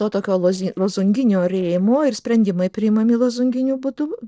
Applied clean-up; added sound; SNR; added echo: neural separator model SepFormer DNS4.